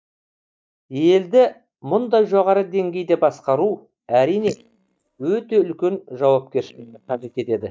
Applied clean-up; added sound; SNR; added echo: neural mask model DeepFilterNet 3.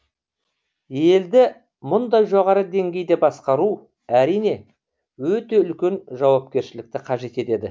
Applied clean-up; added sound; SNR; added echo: none; none; none; none.